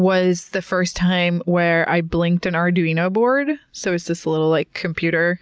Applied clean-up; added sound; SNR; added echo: none; none; none; none.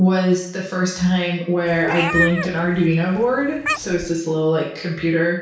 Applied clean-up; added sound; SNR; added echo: none; Meow; 7 dB; reverberation time 0.6 s.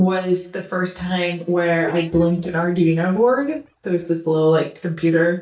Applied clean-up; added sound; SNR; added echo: neural mask model DeepFilterNet 3.